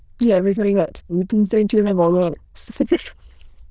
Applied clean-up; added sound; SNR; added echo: neural diffusion model UNIVERSE++.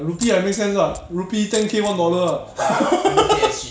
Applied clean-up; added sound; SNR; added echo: none; Coin (dropping); 17 dB; none.